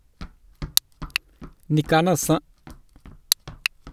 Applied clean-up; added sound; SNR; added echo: none; Run; 16 dB; none.